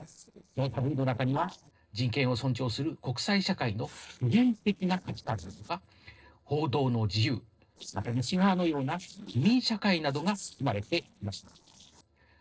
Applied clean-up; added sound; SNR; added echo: neural separator model SepFormer DNS4.